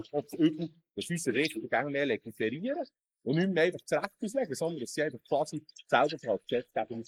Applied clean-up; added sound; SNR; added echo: neural mask model Resemble Enhance denoiser.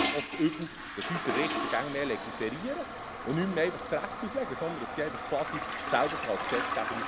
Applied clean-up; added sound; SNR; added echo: none; Toilet flush; 2 dB; none.